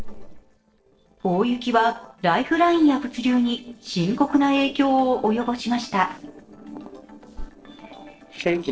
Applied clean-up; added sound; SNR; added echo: neural separator model SepFormer DNS4.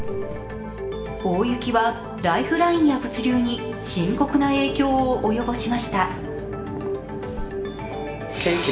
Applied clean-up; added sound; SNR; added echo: none; Cricket; 19 dB; reverberation time 0.8 s.